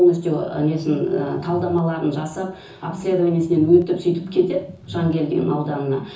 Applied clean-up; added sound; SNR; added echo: none; Bass guitar; 17 dB; reverberation time 0.6 s.